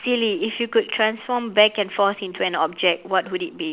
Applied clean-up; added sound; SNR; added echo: none; none; none; none.